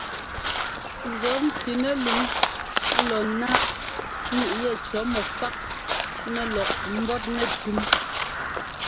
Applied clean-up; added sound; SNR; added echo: none; Crow; -1 dB; none.